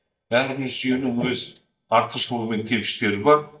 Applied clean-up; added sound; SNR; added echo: neural mask model DeepFilterNet 3.